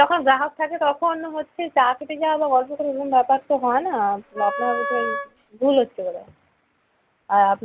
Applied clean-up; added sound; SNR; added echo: none; Wind instrument, woodwind instrument; 7 dB; none.